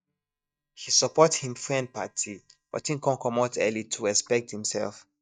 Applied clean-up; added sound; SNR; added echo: neural mask model DeepFilterNet 3.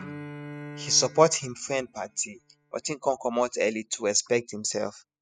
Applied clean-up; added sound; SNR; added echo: classical method spectral subtraction.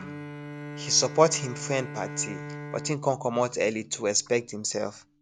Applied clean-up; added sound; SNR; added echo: none; Bowed string instrument; 12 dB; none.